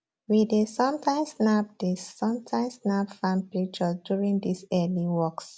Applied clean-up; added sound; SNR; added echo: none; none; none; none.